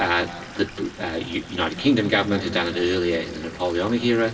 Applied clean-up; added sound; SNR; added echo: none; Stream / Liquid; 19 dB; reverberation time 1.7 s.